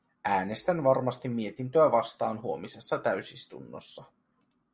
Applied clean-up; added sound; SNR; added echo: none; none; none; none.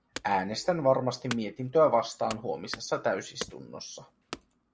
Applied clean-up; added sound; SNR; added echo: none; Wood / Domestic sounds, home sounds; 16 dB; none.